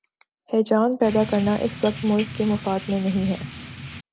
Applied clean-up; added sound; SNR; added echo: none; Drip / Rain; 12 dB; none.